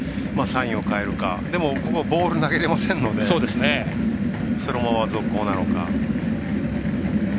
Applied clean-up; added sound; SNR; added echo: none; none; none; none.